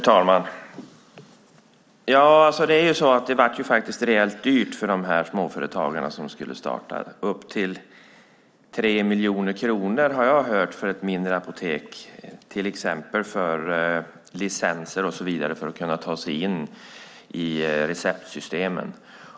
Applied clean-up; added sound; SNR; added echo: none; none; none; none.